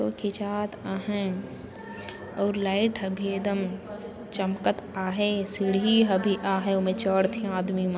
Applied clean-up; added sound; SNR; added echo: none; none; none; none.